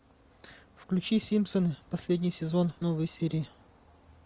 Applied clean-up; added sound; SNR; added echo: none; none; none; none.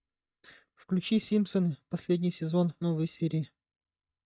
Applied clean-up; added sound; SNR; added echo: neural mask model DeepFilterNet 3.